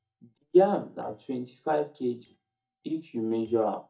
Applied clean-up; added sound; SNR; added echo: neural mask model DeepFilterNet 3.